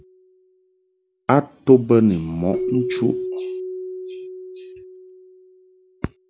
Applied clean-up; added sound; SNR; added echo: none; Keyboard (musical); 9 dB; none.